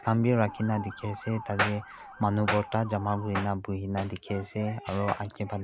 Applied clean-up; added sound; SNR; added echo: none; Motor vehicle (road) / Siren; 16 dB; none.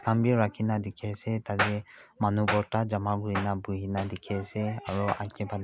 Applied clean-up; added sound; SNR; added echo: none; none; none; none.